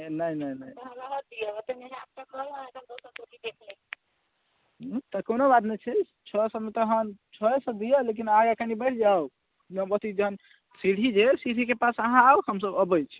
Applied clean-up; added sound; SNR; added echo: none; none; none; none.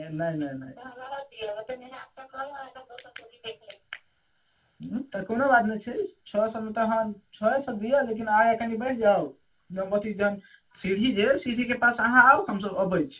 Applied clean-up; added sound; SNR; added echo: none; none; none; reverberation time 0.2 s.